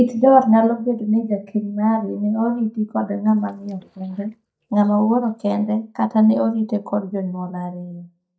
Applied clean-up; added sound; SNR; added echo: neural mask model DeepFilterNet 3.